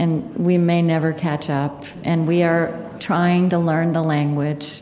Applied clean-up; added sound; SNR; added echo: none; none; none; none.